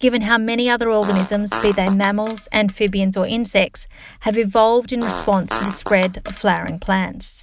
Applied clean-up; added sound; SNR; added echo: none; Fart; 12 dB; none.